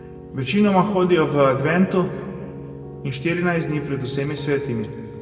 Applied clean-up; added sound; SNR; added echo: none; Piano; 14 dB; reverberation time 2.0 s.